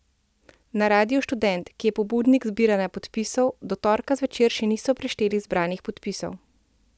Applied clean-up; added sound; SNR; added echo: none; none; none; none.